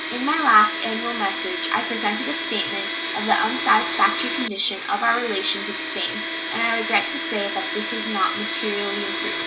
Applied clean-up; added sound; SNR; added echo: none; Domestic sounds, home sounds; 3 dB; reverberation time 0.3 s.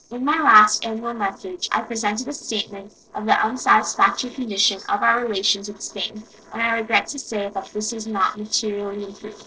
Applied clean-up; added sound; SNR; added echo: neural separator model SepFormer DNS4.